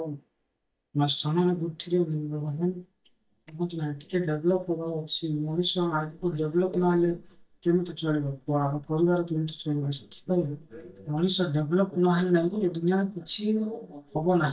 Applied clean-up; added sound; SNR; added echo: neural mask model DeepFilterNet 3.